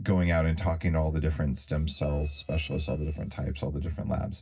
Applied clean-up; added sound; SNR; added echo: neural separator model SepFormer DNS4.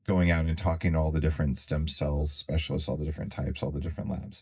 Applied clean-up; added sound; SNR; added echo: neural mask model DeepFilterNet 3.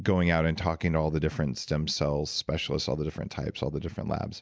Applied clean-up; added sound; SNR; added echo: none; none; none; none.